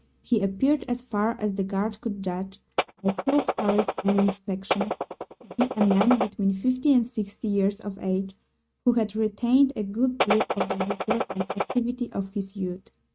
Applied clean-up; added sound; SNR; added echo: neural mask model RNNoise.